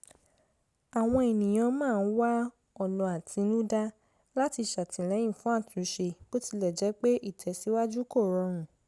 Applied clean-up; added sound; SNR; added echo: none; none; none; none.